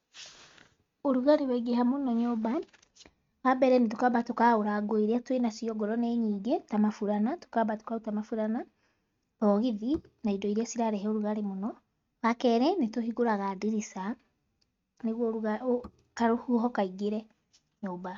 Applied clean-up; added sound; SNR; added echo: neural mask model RNNoise.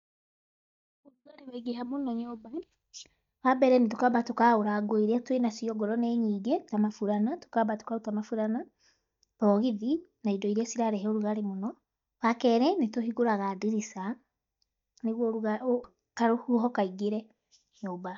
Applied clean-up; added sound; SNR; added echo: neural mask model DeepFilterNet 3.